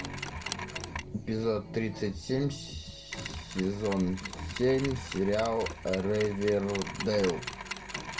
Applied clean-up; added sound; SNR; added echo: none; Mechanisms; 10 dB; reverberation time 0.2 s.